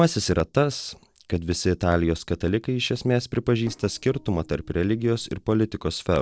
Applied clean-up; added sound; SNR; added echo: neural separator model SepFormer DNS4.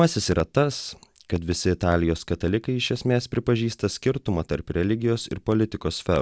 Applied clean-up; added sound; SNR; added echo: none; none; none; none.